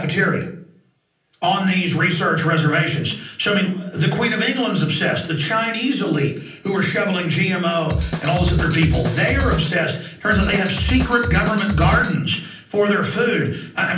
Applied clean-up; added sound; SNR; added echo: none; Drum kit; 3 dB; reverberation time 0.6 s.